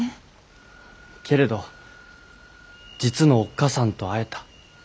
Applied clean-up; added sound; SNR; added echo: none; none; none; none.